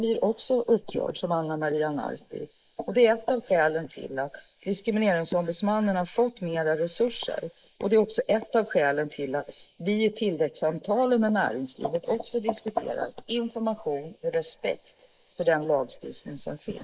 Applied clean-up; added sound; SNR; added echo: neural mask model Resemble Enhance denoiser.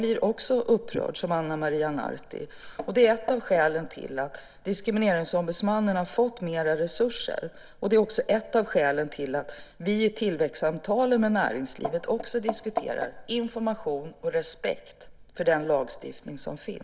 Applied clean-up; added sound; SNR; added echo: none; none; none; none.